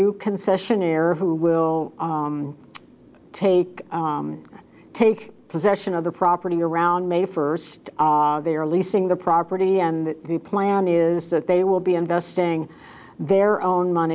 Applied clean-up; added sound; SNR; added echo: none; none; none; none.